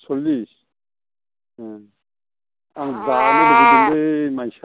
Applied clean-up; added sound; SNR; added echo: none; Meow; -3 dB; none.